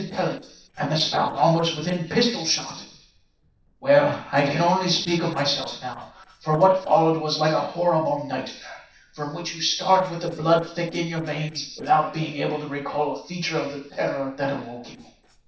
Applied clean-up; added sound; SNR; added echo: neural separator model SepFormer DNS4.